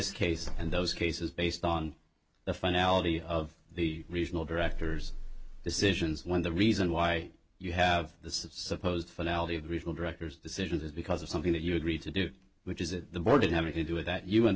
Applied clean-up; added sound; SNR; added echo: none; none; none; none.